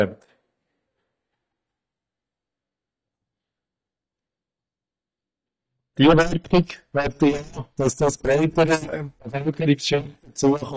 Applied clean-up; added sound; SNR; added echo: neural mask model DeepFilterNet 3.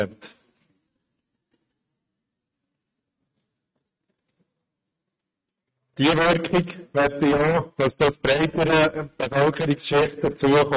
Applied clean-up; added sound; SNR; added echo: neural mask model RNNoise.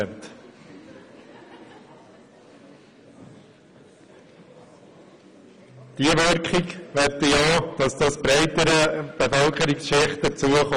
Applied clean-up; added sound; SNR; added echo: none; none; none; none.